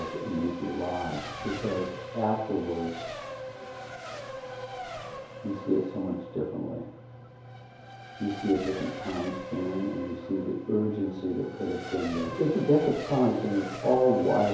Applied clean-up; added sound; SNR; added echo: none; Race car, auto racing; 10 dB; reverberation time 2.4 s.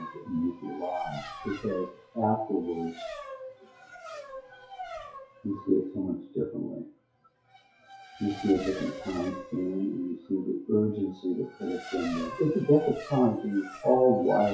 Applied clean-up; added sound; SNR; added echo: classical method WPE with log-MMSE.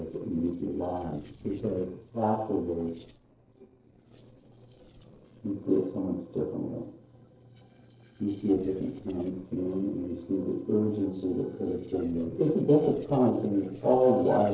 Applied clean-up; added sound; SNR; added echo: neural separator model SepFormer DNS4.